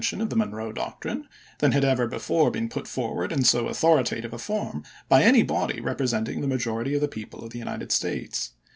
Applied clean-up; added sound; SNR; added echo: none; none; none; none.